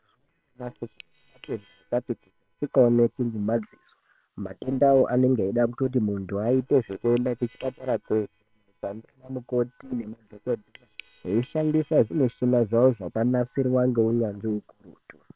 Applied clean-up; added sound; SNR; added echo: neural separator model SepFormer WHAM!.